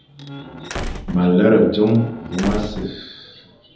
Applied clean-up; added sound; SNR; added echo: none; Slam; 11 dB; reverberation time 0.9 s.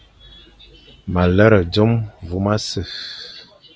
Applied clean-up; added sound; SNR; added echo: none; none; none; none.